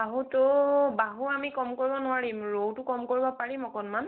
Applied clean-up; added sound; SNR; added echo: none; none; none; none.